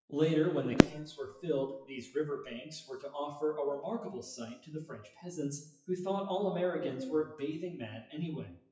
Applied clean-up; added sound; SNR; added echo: classical method WPE with log-MMSE.